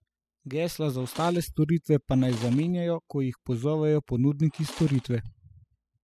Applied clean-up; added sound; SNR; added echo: classical method spectral subtraction.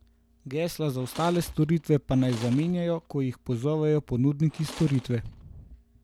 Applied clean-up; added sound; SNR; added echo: none; Tools; 19 dB; none.